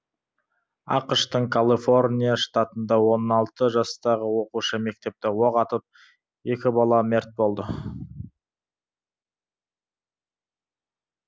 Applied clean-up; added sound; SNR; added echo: none; none; none; none.